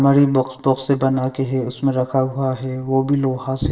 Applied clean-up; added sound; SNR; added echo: neural separator model SepFormer DNS4.